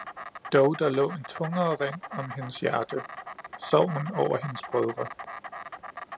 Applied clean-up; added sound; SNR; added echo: none; Insect; 12 dB; none.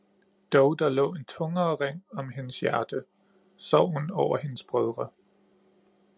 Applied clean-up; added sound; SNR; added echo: none; none; none; none.